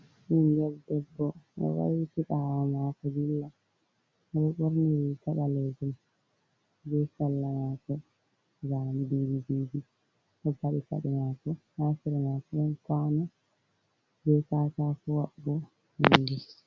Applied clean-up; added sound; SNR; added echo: none; none; none; none.